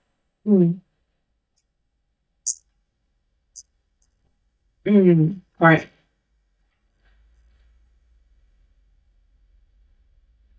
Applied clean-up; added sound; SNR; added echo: neural mask model DeepFilterNet 3.